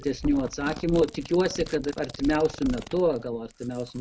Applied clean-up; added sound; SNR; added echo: none; Fart + Chewing, mastication; 16 dB; none.